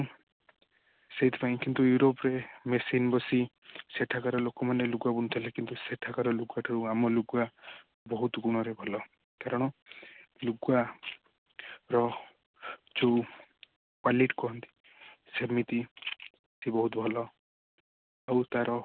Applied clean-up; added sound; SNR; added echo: none; none; none; none.